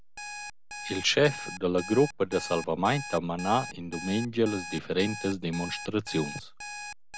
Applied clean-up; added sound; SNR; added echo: none; Alarm; 12 dB; none.